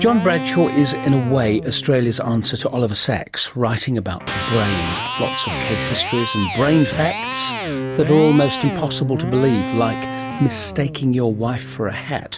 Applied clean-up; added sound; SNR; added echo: none; Electric guitar; 7 dB; none.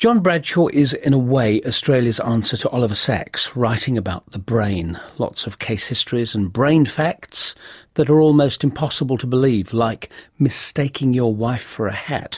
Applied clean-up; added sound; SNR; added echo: none; none; none; none.